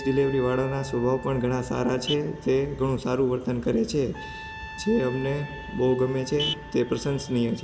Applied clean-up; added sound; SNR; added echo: none; Trumpet + Vehicle horn, car horn, honking; 14 dB; none.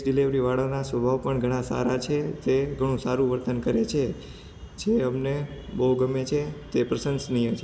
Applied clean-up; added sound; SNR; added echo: none; none; none; none.